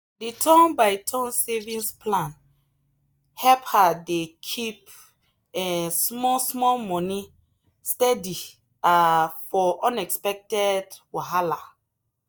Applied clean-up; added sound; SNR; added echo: neural mask model DeepFilterNet 3.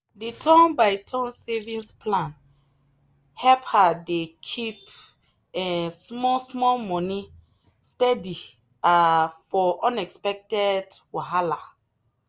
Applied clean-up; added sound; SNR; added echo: none; Bird; 20 dB; none.